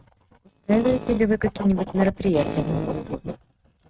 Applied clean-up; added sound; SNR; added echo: neural mask model RNNoise.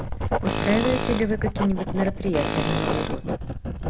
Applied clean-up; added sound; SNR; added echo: none; Writing + Tools; 0 dB; none.